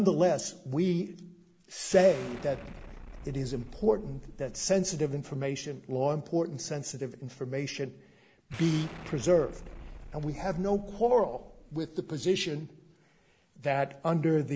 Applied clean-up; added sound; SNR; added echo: none; Explosion; 15 dB; none.